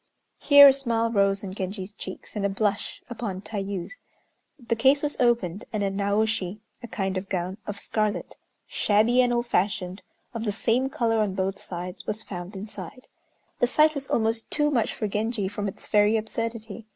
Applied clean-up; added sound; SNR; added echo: none; none; none; none.